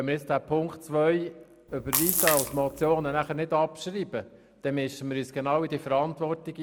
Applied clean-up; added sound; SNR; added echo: none; Splash, splatter; 2 dB; none.